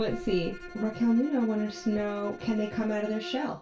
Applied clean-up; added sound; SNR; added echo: none; Bowed string instrument; 14 dB; reverberation time 0.2 s.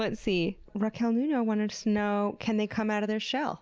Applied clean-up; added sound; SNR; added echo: none; none; none; none.